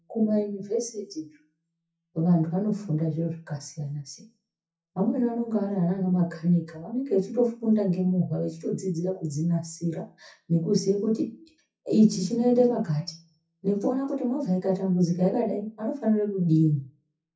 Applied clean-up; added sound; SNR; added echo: classical method WPE with log-MMSE.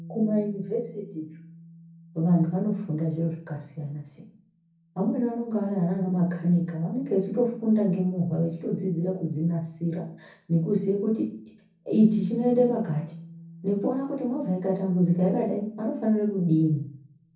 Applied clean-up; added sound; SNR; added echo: none; Bass guitar; 20 dB; reverberation time 0.6 s.